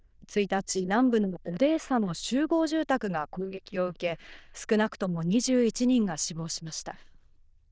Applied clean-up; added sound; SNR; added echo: neural diffusion model UNIVERSE++.